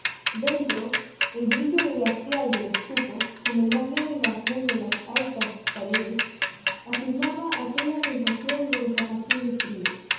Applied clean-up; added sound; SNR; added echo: none; Mechanisms / Bicycle; 1 dB; reverberation time 0.9 s.